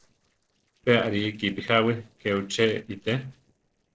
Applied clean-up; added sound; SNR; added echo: neural separator model SepFormer DNS4.